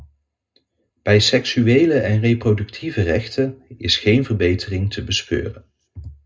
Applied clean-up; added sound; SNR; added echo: none; none; none; reverberation time 0.2 s.